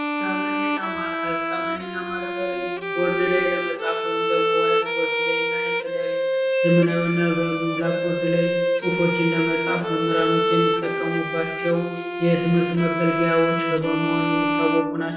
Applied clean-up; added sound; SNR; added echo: none; Bowed string instrument; 0 dB; reverberation time 0.9 s.